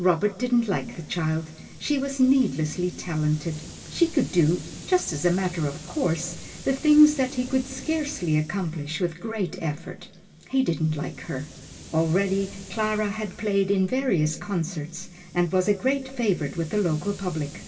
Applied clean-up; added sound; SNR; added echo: none; Hiss; 19 dB; reverberation time 2.9 s.